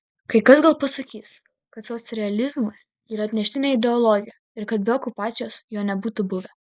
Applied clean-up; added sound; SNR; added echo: neural mask model Resemble Enhance denoiser.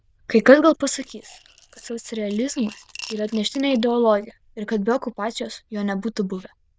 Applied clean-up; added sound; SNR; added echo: neural diffusion model UNIVERSE++.